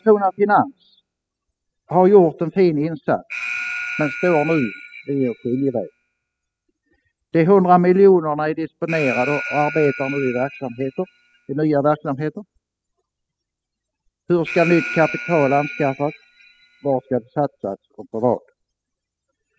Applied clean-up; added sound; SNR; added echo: classical method spectral subtraction.